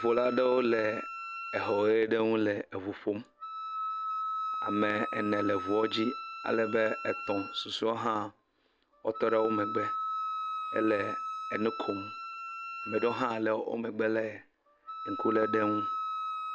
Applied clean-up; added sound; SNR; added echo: none; Wind instrument, woodwind instrument; 6 dB; none.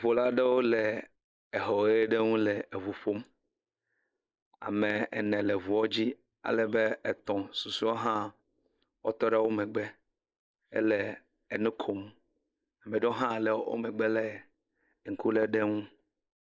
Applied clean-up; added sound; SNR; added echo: neural mask model Resemble Enhance denoiser.